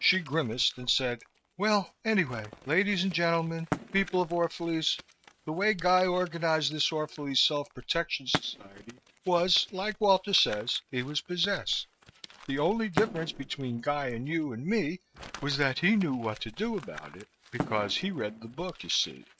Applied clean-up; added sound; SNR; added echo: neural mask model RNNoise.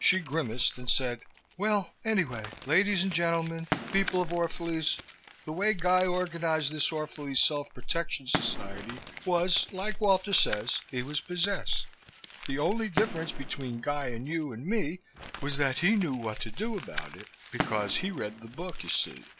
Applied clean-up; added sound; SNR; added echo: none; Crumpling, crinkling + Fireworks; 12 dB; none.